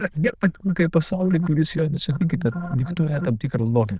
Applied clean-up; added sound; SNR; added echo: neural diffusion model UNIVERSE++.